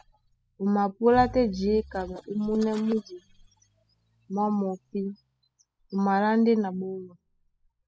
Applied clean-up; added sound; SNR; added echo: classical method spectral subtraction.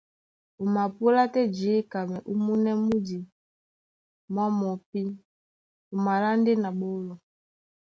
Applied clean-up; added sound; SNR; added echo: none; none; none; none.